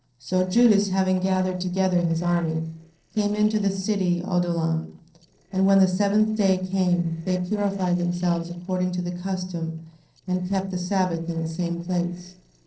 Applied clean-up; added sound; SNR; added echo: neural separator model SepFormer DNS4.